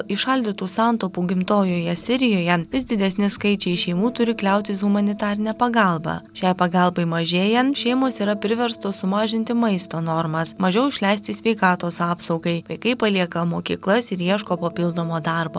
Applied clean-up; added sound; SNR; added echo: none; none; none; none.